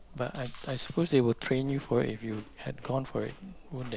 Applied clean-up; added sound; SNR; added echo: none; Chewing, mastication; 15 dB; none.